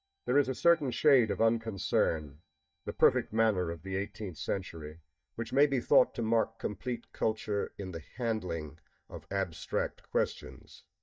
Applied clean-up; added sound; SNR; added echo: neural mask model DeepFilterNet 3.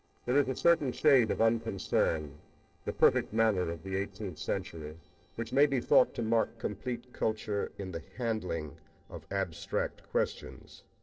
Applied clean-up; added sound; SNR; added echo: neural separator model SepFormer DNS4.